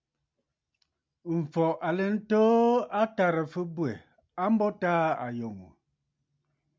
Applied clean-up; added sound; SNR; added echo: none; none; none; none.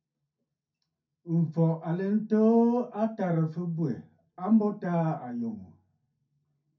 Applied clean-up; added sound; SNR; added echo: none; none; none; reverberation time 0.3 s.